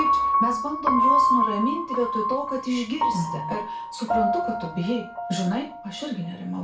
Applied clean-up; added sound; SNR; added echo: none; Piano; -3 dB; reverberation time 0.3 s.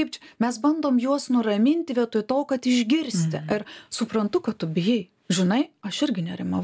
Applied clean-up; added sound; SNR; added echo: none; none; none; none.